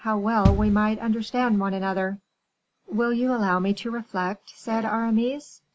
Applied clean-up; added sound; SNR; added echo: none; Bass drum; 2 dB; none.